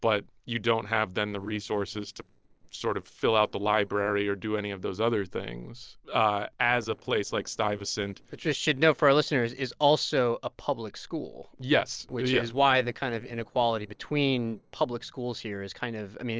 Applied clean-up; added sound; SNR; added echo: neural separator model SepFormer DNS4.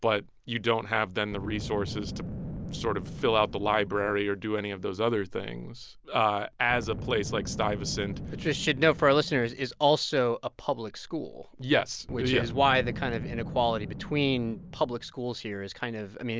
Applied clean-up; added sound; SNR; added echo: none; Boom; 11 dB; none.